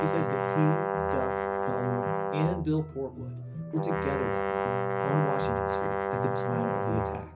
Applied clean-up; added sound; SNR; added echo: none; Brass instrument; -1 dB; reverberation time 0.4 s.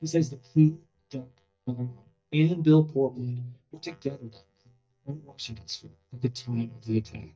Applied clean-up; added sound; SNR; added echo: neural mask model DeepFilterNet 3.